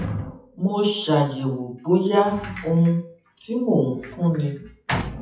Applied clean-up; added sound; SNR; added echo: classical method WPE with log-MMSE.